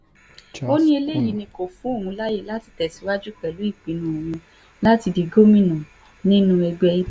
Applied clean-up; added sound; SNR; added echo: none; Clock; 18 dB; none.